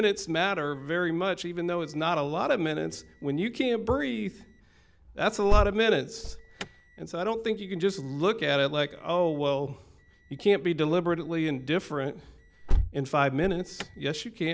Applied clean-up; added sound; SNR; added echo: none; Alarm; 7 dB; none.